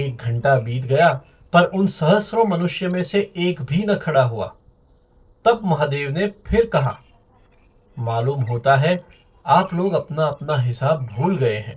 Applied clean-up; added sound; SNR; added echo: neural separator model SepFormer DNS4.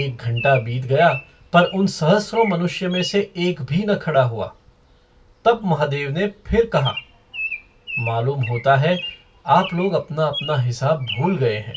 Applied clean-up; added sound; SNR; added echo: none; Bird vocalization, bird call, bird song; 14 dB; reverberation time 0.2 s.